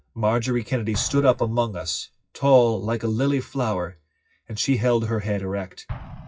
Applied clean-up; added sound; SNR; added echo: classical method WPE with log-MMSE.